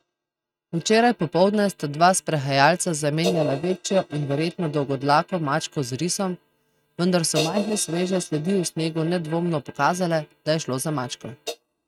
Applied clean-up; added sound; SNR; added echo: neural mask model RNNoise.